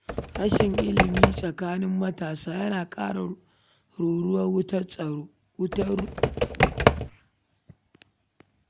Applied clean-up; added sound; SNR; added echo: none; Computer keyboard; -4 dB; none.